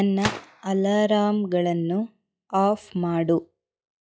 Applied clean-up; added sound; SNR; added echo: classical method log-MMSE.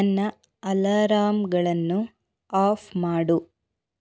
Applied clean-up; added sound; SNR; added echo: none; none; none; none.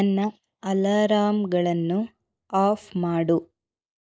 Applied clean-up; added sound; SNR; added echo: neural mask model Resemble Enhance denoiser.